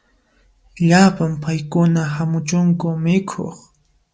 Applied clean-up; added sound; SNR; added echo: none; none; none; none.